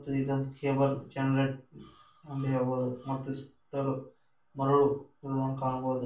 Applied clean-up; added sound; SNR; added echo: none; none; none; reverberation time 0.3 s.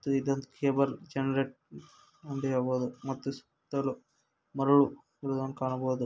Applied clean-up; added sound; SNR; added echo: none; none; none; none.